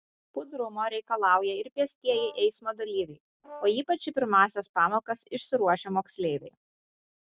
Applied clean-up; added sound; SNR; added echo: neural mask model RNNoise.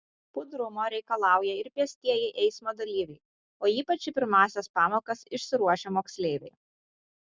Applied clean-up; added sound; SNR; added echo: none; none; none; none.